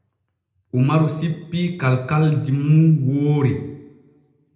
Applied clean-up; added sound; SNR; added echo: none; none; none; reverberation time 0.8 s.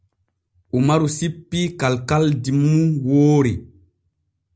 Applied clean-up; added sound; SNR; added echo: none; none; none; none.